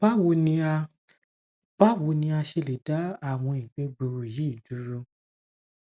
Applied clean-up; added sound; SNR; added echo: none; none; none; none.